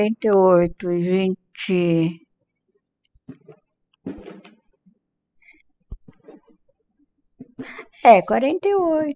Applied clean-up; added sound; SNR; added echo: classical method spectral subtraction.